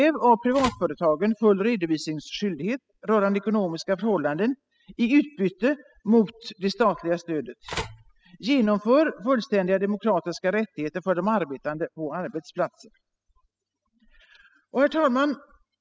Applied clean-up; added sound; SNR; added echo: classical method spectral subtraction.